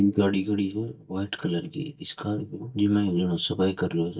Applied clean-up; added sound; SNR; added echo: neural mask model DeepFilterNet 3.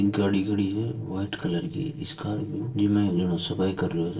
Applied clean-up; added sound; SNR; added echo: neural separator model SepFormer DNS4.